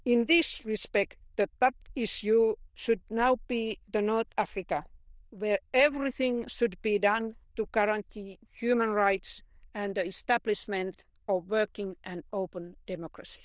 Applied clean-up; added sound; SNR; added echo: neural diffusion model UNIVERSE++.